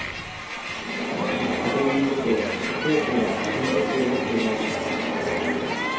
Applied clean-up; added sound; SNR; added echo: none; Crowd; 5 dB; reverberation time 0.8 s.